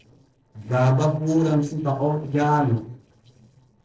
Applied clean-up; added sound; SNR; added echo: neural separator model SepFormer DNS4.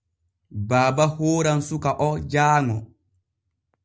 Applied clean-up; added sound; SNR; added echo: none; none; none; none.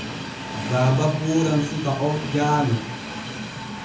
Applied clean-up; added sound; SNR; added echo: none; Train; 8 dB; reverberation time 0.6 s.